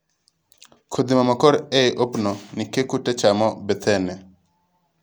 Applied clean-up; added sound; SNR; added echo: none; none; none; none.